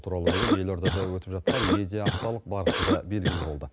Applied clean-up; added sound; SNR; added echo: none; Cough; -3 dB; none.